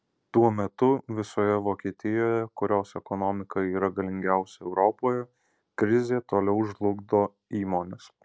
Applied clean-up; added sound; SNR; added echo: none; none; none; none.